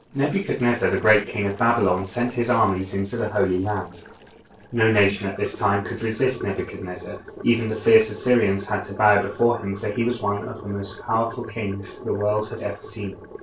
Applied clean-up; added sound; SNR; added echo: neural separator model SepFormer DNS4.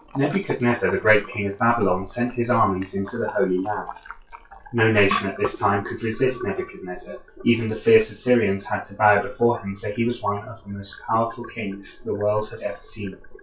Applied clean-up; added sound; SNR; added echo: classical method WPE with log-MMSE.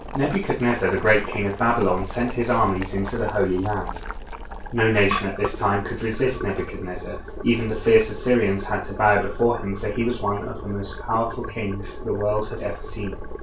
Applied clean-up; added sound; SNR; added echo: none; Boiling; 8 dB; reverberation time 0.2 s.